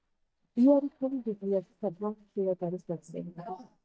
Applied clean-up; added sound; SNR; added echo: neural mask model DeepFilterNet 3.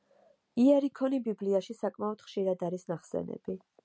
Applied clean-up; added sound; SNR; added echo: none; none; none; none.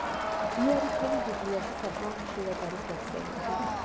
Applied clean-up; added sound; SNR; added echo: none; Crowd; -2 dB; none.